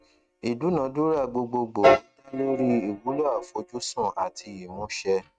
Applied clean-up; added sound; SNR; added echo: neural mask model RNNoise.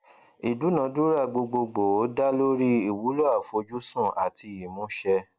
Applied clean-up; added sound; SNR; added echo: none; none; none; none.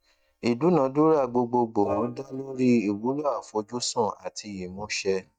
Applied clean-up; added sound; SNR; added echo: neural mask model DeepFilterNet 3.